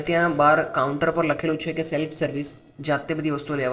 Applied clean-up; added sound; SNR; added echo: neural separator model SepFormer DNS4.